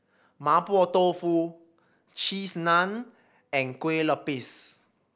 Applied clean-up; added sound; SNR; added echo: none; none; none; none.